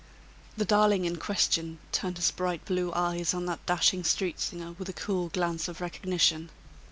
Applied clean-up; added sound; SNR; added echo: none; none; none; none.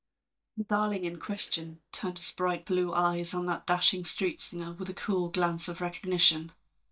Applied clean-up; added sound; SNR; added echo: neural mask model DeepFilterNet 3.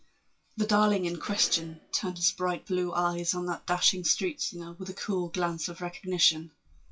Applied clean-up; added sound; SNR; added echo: classical method WPE with log-MMSE.